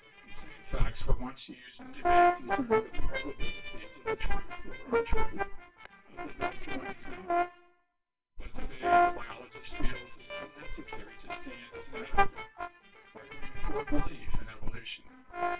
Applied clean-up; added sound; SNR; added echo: neural separator model SepFormer WHAMR!.